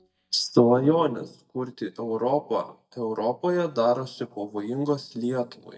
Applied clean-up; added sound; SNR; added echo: neural mask model DeepFilterNet 3.